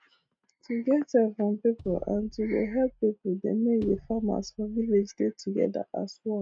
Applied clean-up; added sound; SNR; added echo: neural mask model RNNoise.